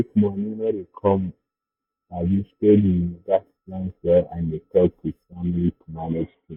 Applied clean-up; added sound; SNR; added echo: neural mask model DeepFilterNet 3.